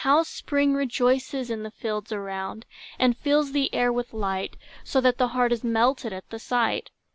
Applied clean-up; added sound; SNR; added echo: none; none; none; none.